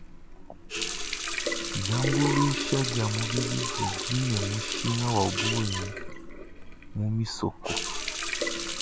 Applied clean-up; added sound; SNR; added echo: none; Water tap, faucet; 1 dB; none.